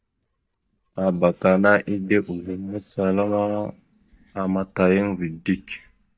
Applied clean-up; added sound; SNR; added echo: neural mask model DeepFilterNet 3.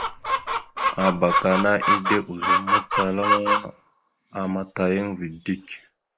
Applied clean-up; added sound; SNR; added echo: neural mask model Resemble Enhance denoiser.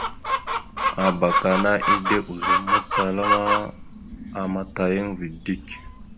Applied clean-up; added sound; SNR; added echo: none; Chicken, rooster; 0 dB; none.